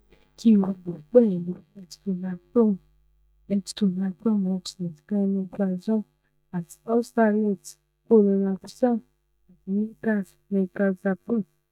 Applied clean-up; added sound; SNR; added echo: neural mask model DeepFilterNet 3.